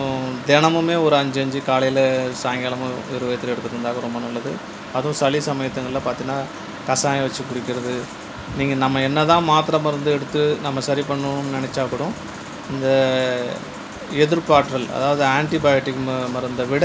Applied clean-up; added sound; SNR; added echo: none; none; none; none.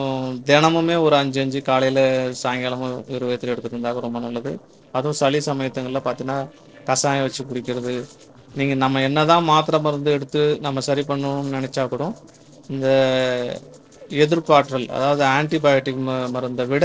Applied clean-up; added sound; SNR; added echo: neural separator model SepFormer DNS4.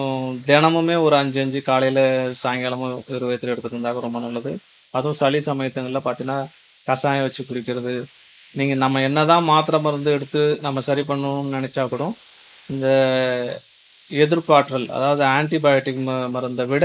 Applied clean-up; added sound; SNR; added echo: neural mask model Resemble Enhance denoiser.